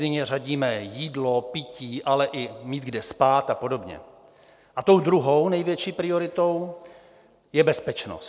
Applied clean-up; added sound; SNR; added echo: none; none; none; none.